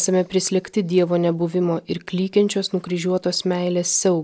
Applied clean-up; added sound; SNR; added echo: none; none; none; none.